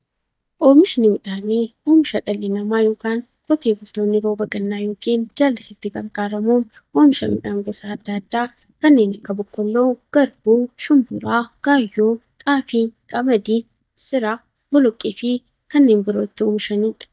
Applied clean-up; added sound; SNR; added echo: neural mask model DeepFilterNet 3.